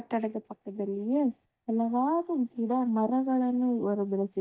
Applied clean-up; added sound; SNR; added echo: neural mask model DeepFilterNet 3.